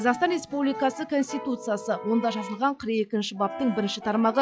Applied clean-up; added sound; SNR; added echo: classical method log-MMSE.